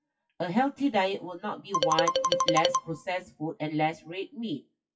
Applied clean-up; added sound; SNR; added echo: classical method WPE with log-MMSE.